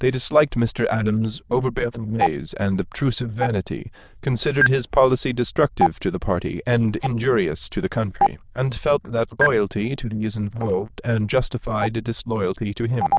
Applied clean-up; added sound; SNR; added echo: neural diffusion model UNIVERSE++.